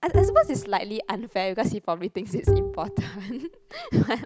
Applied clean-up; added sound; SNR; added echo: none; Bowed string instrument; 1 dB; none.